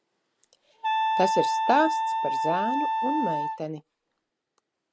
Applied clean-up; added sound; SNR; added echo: none; Wind instrument, woodwind instrument; -3 dB; none.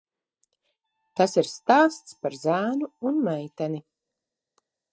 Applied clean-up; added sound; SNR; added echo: neural mask model DeepFilterNet 3.